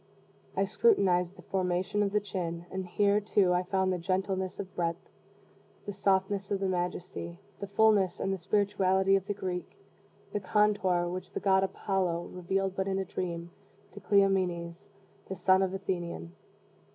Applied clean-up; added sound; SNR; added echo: none; none; none; none.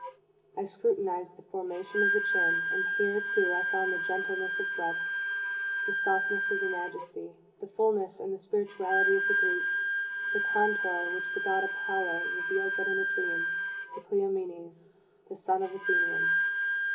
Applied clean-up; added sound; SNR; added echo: none; Wind instrument, woodwind instrument; -2 dB; reverberation time 0.7 s.